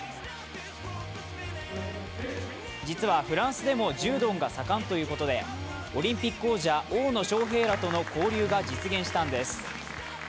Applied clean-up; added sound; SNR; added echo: none; Bowed string instrument; 11 dB; none.